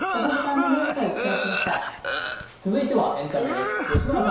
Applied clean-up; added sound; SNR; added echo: none; Cough; 1 dB; reverberation time 0.7 s.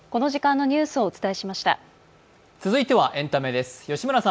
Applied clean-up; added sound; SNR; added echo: none; none; none; none.